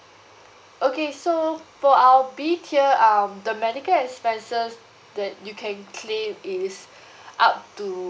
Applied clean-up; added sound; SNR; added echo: none; none; none; none.